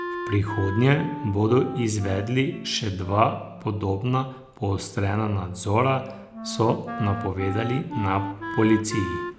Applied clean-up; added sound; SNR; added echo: none; Wind instrument, woodwind instrument; 11 dB; none.